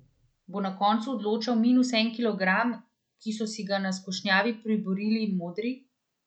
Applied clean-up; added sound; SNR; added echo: none; none; none; none.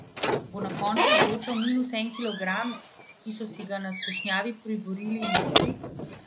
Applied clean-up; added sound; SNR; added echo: none; Squeak / Slam; -2 dB; none.